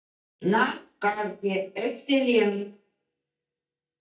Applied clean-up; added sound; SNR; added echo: neural mask model DeepFilterNet 3.